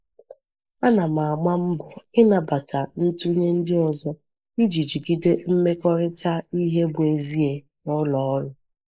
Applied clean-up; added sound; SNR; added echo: neural mask model Resemble Enhance denoiser.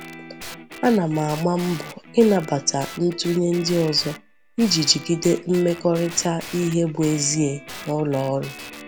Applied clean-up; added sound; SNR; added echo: none; Guitar; 16 dB; none.